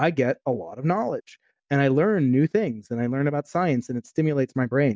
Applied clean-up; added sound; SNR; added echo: none; none; none; none.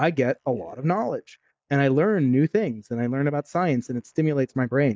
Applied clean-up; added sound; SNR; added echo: neural mask model Resemble Enhance denoiser.